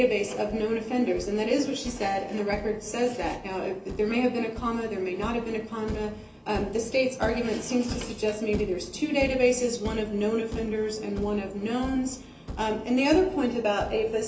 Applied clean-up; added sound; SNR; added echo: none; Thump, thud; 14 dB; reverberation time 0.3 s.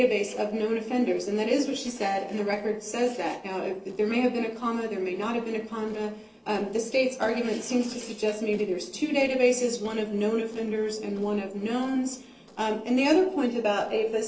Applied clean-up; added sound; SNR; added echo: neural separator model SepFormer DNS4.